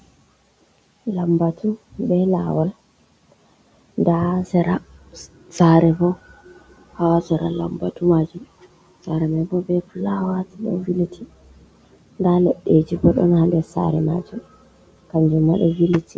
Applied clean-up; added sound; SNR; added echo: none; none; none; none.